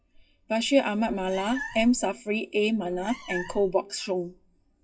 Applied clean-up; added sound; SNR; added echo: classical method WPE with log-MMSE.